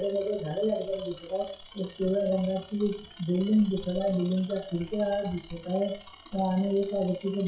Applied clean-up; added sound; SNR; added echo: classical method WPE with log-MMSE.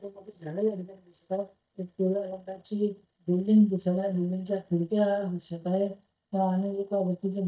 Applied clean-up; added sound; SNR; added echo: neural mask model DeepFilterNet 3.